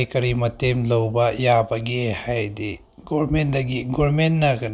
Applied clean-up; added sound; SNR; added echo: none; none; none; none.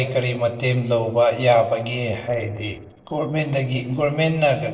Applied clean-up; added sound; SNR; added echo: neural separator model SepFormer DNS4.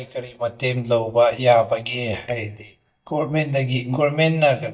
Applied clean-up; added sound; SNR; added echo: neural mask model DeepFilterNet 3.